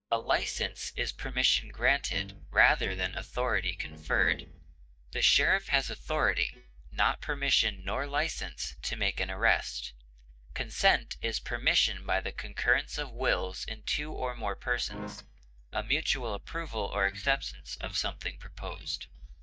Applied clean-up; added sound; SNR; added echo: neural mask model DeepFilterNet 3.